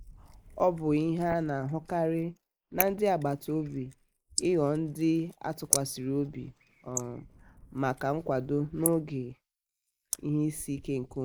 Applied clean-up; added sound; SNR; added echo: neural mask model Resemble Enhance denoiser.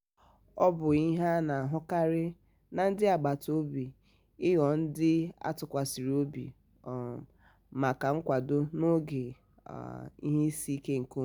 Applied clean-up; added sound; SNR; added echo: none; none; none; none.